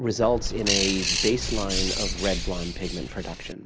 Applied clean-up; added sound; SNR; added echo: none; Bird; 1 dB; none.